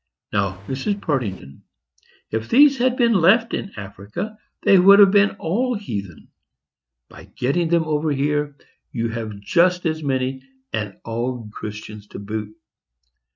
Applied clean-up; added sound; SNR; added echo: neural mask model RNNoise.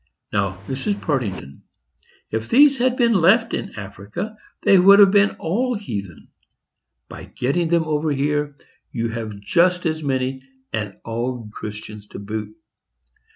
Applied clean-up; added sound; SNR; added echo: none; Engine; 16 dB; none.